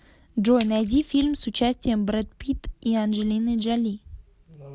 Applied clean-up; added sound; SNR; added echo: none; Splash, splatter; 15 dB; none.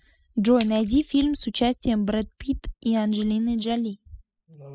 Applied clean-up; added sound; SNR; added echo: classical method spectral subtraction.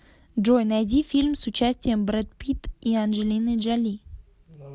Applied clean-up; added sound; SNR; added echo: none; none; none; none.